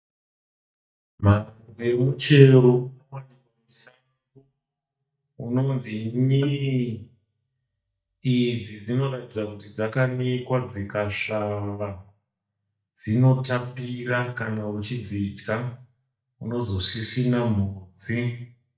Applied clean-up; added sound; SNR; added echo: neural mask model DeepFilterNet 3.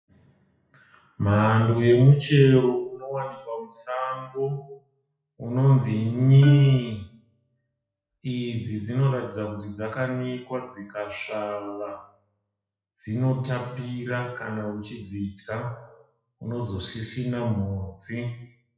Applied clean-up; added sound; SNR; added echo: classical method WPE with log-MMSE.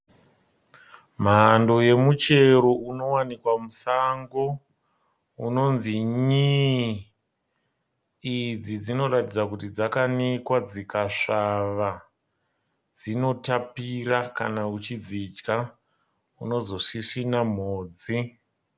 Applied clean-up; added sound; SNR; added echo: none; none; none; none.